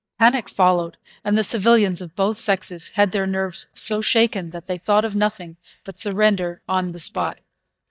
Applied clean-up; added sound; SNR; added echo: neural mask model DeepFilterNet 3.